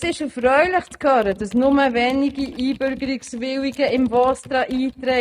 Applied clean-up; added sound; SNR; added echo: neural mask model RNNoise.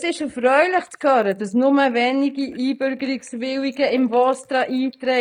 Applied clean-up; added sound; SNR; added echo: neural mask model Resemble Enhance denoiser.